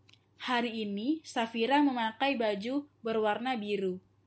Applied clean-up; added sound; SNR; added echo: none; none; none; none.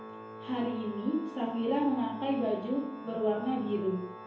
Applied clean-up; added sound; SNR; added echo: none; Organ; 13 dB; reverberation time 0.7 s.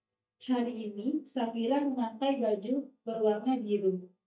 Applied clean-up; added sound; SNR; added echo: neural mask model DeepFilterNet 3.